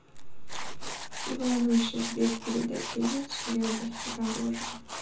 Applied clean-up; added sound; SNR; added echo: none; Tools; 9 dB; reverberation time 0.6 s.